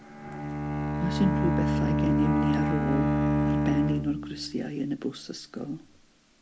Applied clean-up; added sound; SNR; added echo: none; Bowed string instrument; -5 dB; none.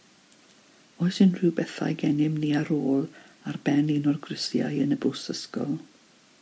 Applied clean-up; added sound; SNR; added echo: none; none; none; none.